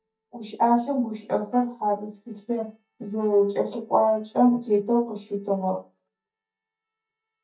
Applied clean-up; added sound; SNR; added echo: neural mask model DeepFilterNet 3.